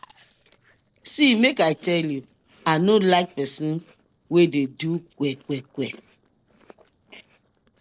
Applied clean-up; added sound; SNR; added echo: neural separator model SepFormer DNS4.